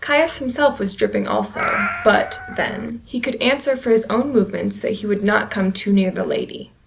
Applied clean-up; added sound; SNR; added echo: none; Meow; 7 dB; none.